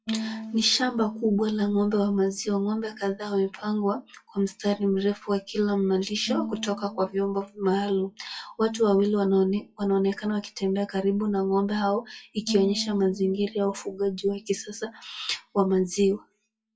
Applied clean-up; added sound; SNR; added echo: classical method WPE with log-MMSE.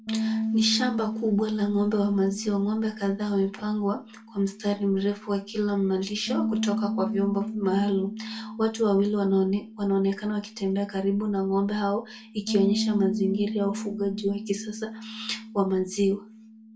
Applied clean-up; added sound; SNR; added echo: none; Bass guitar; 7 dB; reverberation time 0.2 s.